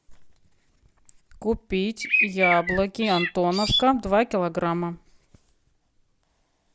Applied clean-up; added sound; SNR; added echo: none; Bird; 0 dB; none.